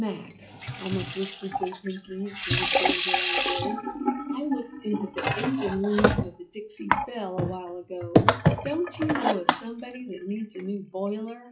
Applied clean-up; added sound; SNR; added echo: classical method WPE with log-MMSE.